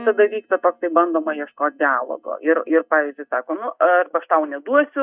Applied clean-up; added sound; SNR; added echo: neural mask model DeepFilterNet 3.